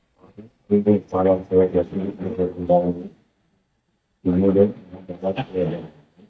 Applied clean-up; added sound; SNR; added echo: neural mask model DeepFilterNet 3.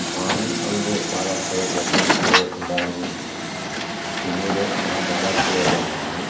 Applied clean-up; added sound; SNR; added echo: none; Truck; -4 dB; reverberation time 0.8 s.